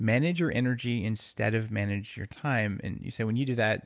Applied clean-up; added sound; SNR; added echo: none; none; none; none.